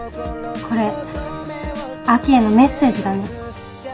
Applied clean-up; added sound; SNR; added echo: none; Wind instrument, woodwind instrument; 15 dB; none.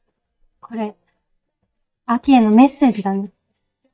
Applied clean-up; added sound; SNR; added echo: neural mask model DeepFilterNet 3.